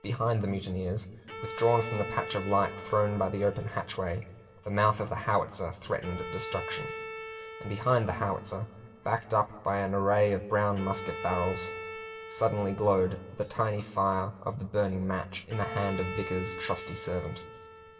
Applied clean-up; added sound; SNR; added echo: none; Bowed string instrument; 12 dB; reverberation time 2.0 s.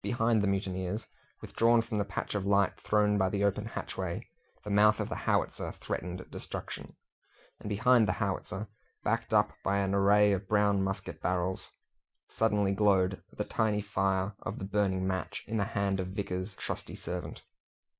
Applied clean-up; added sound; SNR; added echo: none; none; none; none.